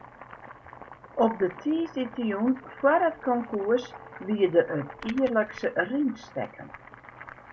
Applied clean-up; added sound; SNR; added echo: none; Boiling; 17 dB; none.